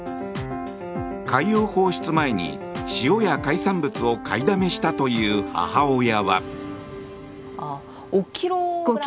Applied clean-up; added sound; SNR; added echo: none; none; none; none.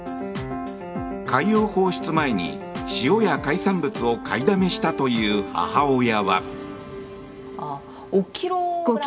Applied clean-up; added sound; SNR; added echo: none; none; none; reverberation time 1.2 s.